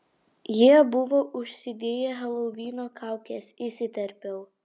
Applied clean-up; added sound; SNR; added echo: none; none; none; none.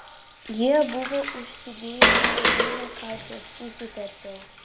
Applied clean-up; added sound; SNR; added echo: none; Water; -3 dB; reverberation time 0.5 s.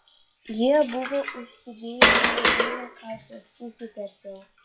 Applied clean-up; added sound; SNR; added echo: classical method WPE with log-MMSE.